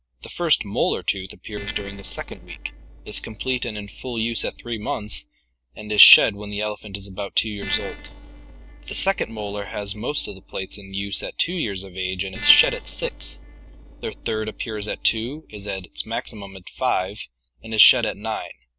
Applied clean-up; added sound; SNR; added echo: neural separator model SepFormer DNS4.